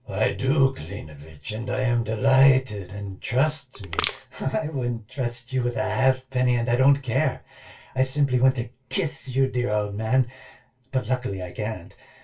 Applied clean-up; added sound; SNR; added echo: none; Crushing; 4 dB; reverberation time 0.2 s.